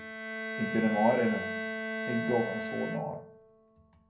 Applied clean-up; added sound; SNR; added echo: none; Bowed string instrument; 5 dB; reverberation time 0.6 s.